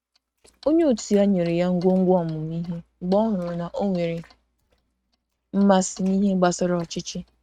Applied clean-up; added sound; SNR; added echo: neural mask model RNNoise.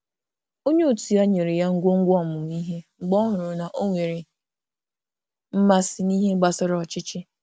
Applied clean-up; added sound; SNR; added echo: none; none; none; none.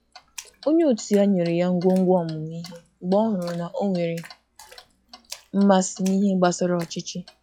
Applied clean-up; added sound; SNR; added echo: classical method log-MMSE.